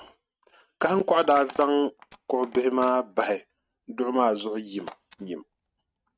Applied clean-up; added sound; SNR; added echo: neural mask model RNNoise.